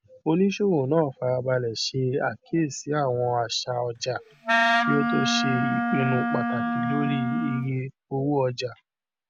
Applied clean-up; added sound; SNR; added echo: none; Wind instrument, woodwind instrument; -1 dB; none.